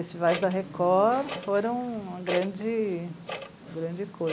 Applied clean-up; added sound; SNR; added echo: none; Clock; 12 dB; none.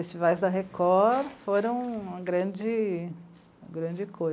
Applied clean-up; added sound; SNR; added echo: none; none; none; none.